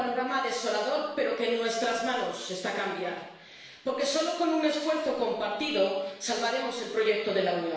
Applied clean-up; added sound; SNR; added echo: none; none; none; reverberation time 0.9 s.